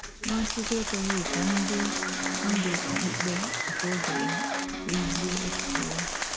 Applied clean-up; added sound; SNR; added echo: none; Applause + Electric guitar; -2 dB; none.